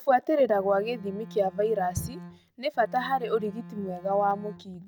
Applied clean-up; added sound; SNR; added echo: none; Bowed string instrument; 17 dB; none.